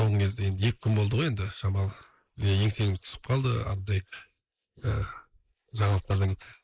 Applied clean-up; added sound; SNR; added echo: neural mask model Resemble Enhance denoiser.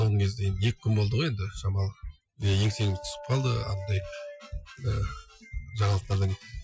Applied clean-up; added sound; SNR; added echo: classical method Wiener filter.